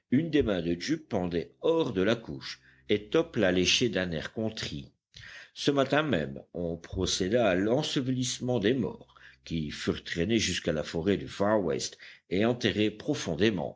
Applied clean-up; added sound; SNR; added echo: neural mask model DeepFilterNet 3.